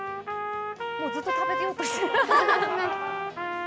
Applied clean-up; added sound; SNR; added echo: none; Trumpet; 2 dB; none.